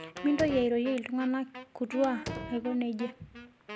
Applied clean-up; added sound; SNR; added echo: none; Slam + Wind instrument, woodwind instrument; 12 dB; none.